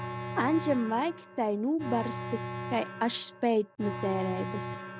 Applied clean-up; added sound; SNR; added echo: none; Alarm; 8 dB; none.